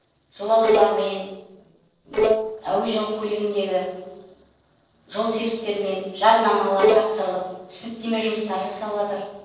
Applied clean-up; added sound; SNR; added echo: neural separator model SepFormer DNS4.